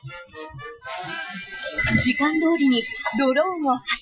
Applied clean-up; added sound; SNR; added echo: classical method Wiener filter.